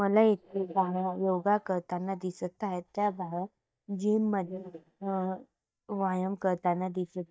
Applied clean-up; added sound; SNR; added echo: neural mask model DeepFilterNet 3.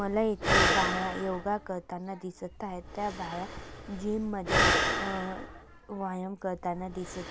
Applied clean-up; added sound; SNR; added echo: none; Breathing; -2 dB; none.